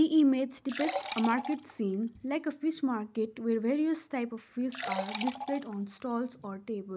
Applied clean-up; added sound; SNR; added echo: none; Liquid; 10 dB; none.